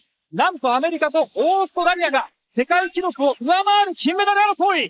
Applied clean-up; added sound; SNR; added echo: neural mask model Resemble Enhance denoiser.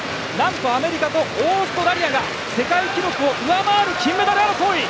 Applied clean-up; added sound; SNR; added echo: none; none; none; none.